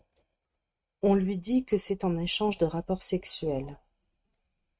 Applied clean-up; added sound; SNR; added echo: neural mask model RNNoise.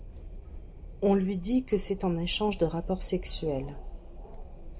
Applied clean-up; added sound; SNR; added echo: none; Wind; 9 dB; none.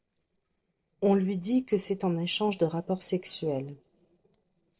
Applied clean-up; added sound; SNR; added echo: neural separator model SepFormer DNS4.